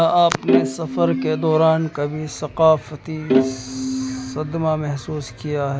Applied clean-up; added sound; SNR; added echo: none; Bowed string instrument; 3 dB; none.